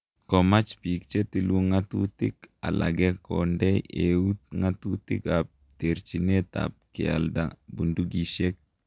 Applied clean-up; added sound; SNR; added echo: none; none; none; none.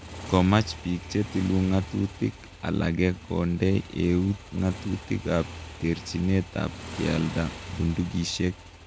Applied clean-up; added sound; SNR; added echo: none; Motorcycle; 14 dB; none.